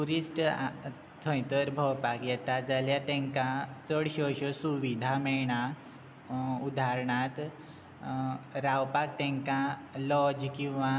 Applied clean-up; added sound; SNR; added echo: none; none; none; none.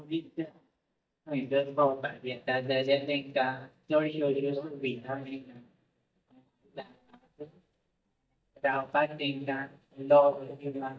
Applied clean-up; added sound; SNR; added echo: neural mask model DeepFilterNet 3.